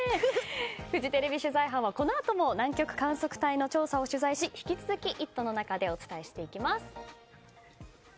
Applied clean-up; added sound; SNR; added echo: none; none; none; none.